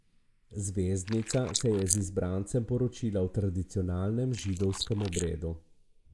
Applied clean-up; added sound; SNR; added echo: neural mask model Resemble Enhance denoiser.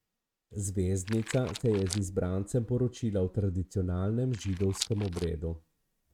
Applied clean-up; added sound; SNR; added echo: neural mask model RNNoise.